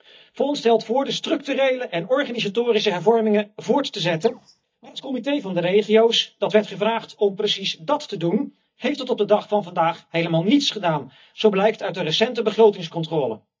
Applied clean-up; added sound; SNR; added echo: neural mask model DeepFilterNet 3.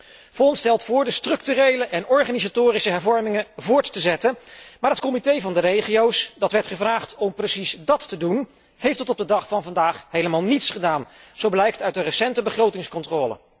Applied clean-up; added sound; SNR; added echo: none; none; none; none.